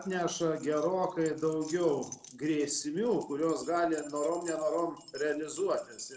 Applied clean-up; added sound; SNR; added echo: none; Keys jangling; 20 dB; none.